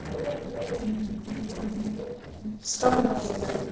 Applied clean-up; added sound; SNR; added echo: neural separator model SepFormer DNS4.